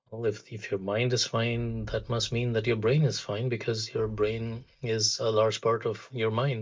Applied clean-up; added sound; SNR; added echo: neural mask model DeepFilterNet 3.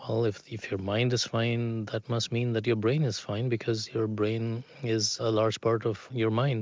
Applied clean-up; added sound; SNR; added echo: none; none; none; none.